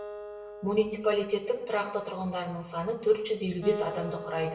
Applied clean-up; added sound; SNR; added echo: none; Acoustic guitar; 12 dB; reverberation time 0.9 s.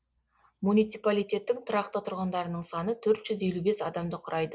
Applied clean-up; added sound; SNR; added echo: none; none; none; none.